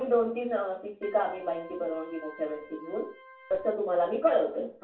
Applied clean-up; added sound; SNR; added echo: none; Organ; 20 dB; reverberation time 0.3 s.